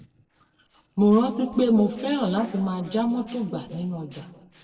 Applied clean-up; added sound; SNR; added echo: neural separator model SepFormer DNS4.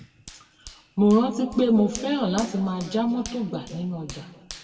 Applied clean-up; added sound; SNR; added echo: none; Hands; 19 dB; reverberation time 1.6 s.